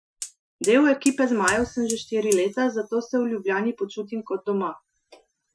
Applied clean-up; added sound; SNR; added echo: classical method Wiener filter.